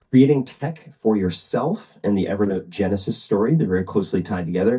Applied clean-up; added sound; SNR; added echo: neural mask model DeepFilterNet 3.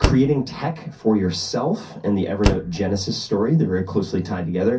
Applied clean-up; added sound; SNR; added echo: none; Slam; 6 dB; reverberation time 0.3 s.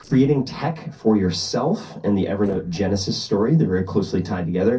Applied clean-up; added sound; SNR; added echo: neural separator model SepFormer DNS4.